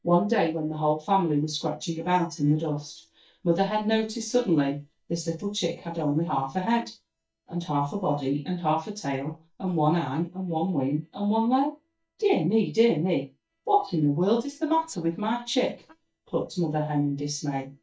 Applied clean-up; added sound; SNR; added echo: neural mask model DeepFilterNet 3.